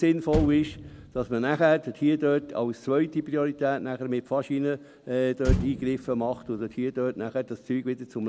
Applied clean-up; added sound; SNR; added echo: none; Motor vehicle (road); 10 dB; none.